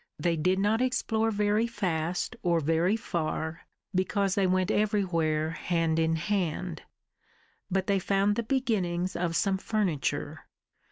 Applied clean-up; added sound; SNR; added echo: none; none; none; none.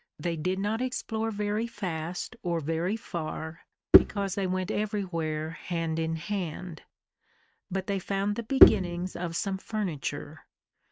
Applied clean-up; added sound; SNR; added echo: neural mask model RNNoise.